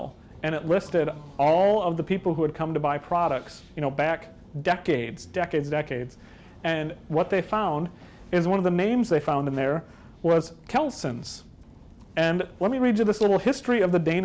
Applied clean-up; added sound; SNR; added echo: none; none; none; none.